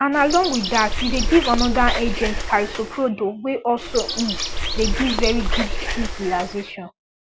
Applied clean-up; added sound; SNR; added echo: none; Bird; 2 dB; none.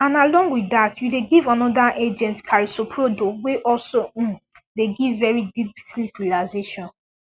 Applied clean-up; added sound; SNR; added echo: none; none; none; none.